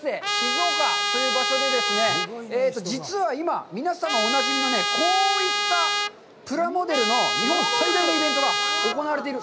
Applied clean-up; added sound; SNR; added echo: none; Trumpet; -2 dB; none.